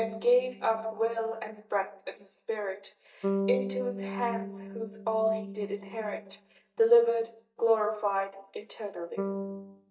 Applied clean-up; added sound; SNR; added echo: neural mask model DeepFilterNet 3.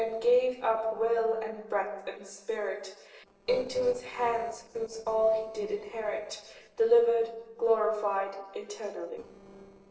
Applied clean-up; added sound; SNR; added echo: neural separator model SepFormer DNS4.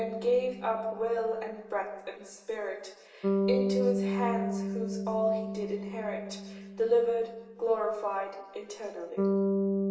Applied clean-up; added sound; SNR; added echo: none; Bass guitar; 1 dB; reverberation time 1.0 s.